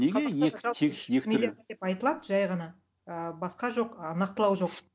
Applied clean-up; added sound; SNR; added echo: none; none; none; none.